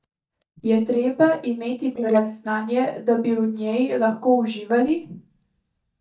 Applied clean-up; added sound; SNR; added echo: neural mask model DeepFilterNet 3.